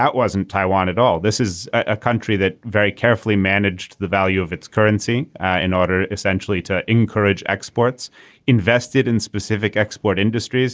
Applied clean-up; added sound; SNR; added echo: none; none; none; none.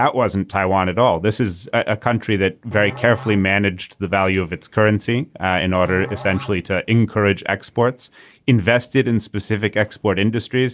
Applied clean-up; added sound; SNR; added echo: none; Musical instrument; 19 dB; none.